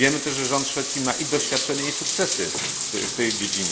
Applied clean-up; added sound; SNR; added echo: none; Bathtub (filling or washing); 1 dB; reverberation time 0.5 s.